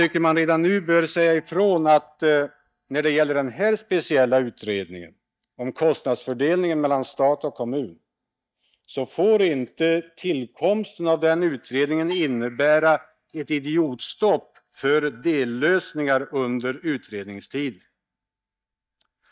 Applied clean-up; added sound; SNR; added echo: neural mask model DeepFilterNet 3.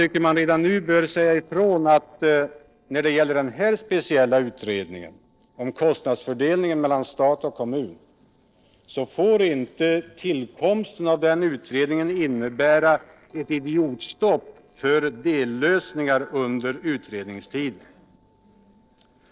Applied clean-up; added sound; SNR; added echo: neural separator model SepFormer DNS4.